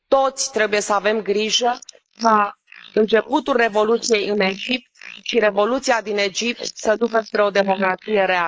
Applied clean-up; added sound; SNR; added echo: neural mask model Resemble Enhance denoiser.